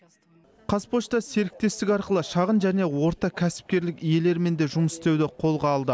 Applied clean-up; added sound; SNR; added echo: none; none; none; none.